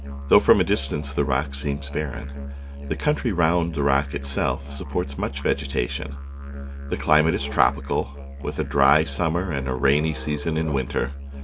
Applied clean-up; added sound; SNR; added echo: none; Musical instrument; 9 dB; none.